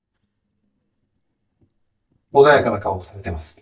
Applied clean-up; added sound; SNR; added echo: neural mask model DeepFilterNet 3.